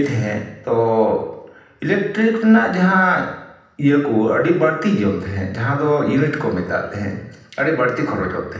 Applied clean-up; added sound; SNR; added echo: none; none; none; reverberation time 0.9 s.